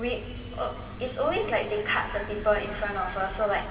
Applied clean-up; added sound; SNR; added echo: none; Bus; 10 dB; reverberation time 2.5 s.